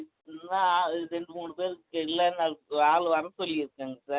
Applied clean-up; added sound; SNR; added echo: none; none; none; none.